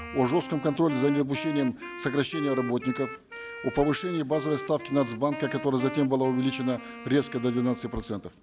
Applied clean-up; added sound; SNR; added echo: none; Wind instrument, woodwind instrument; 12 dB; none.